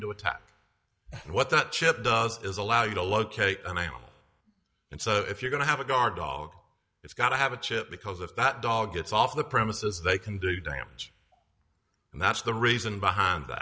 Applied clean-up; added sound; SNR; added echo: none; none; none; none.